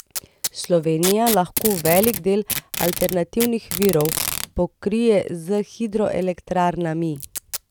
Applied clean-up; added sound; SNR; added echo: none; Packing tape, duct tape; 8 dB; none.